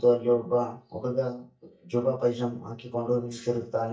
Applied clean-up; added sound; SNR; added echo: neural mask model DeepFilterNet 3.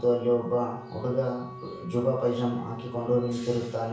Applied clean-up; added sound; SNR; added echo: none; Wind instrument, woodwind instrument; 18 dB; reverberation time 0.7 s.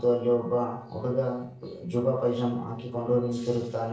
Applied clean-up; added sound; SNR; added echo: neural separator model SepFormer DNS4.